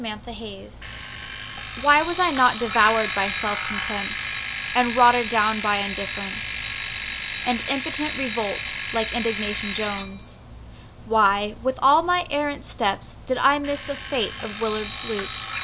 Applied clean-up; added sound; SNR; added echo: none; Alarm; 3 dB; none.